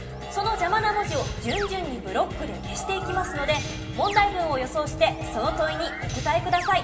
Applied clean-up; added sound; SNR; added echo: none; Musical instrument; 14 dB; reverberation time 1.8 s.